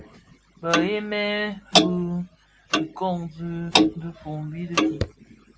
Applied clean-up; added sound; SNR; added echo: none; Clock; -3 dB; none.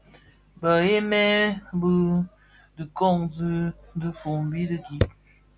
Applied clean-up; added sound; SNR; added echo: none; none; none; none.